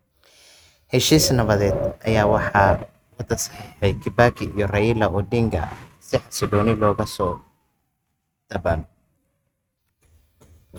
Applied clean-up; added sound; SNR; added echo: neural mask model RNNoise.